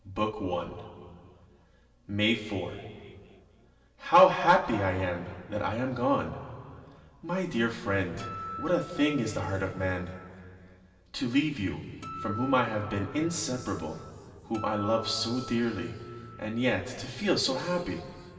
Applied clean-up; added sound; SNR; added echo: none; Acoustic guitar; 13 dB; reverberation time 2.2 s.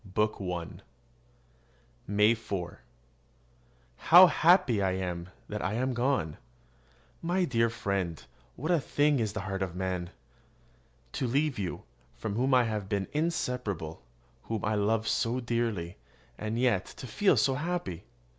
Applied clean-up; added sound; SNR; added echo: none; none; none; none.